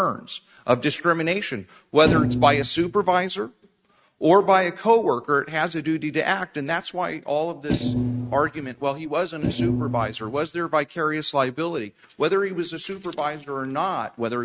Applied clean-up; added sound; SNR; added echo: neural mask model RNNoise.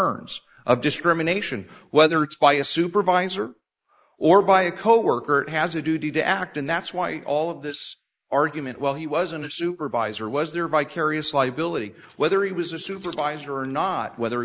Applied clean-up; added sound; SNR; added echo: neural mask model Resemble Enhance denoiser.